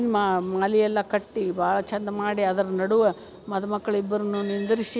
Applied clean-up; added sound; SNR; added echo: none; none; none; none.